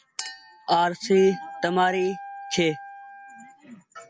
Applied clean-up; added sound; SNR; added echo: none; Chink, clink + Wind instrument, woodwind instrument; 14 dB; none.